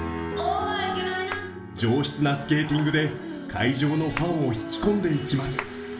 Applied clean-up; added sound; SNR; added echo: none; Hands; 18 dB; reverberation time 0.5 s.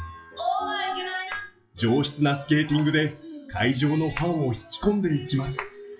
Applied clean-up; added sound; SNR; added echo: classical method WPE with log-MMSE.